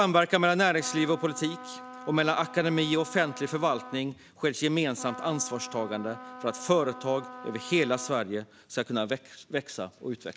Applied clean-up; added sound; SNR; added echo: none; Trumpet; 15 dB; none.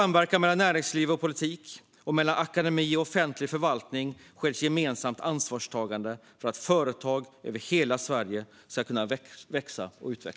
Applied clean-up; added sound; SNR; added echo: none; none; none; none.